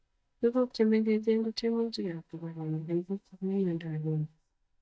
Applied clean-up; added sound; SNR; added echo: neural mask model DeepFilterNet 3.